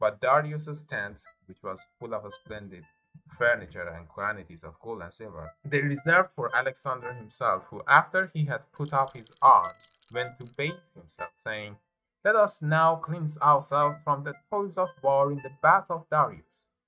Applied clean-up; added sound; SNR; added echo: neural mask model RNNoise.